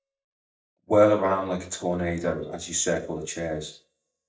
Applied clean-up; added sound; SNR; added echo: neural mask model DeepFilterNet 3.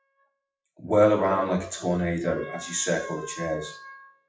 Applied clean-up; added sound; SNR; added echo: classical method WPE with log-MMSE.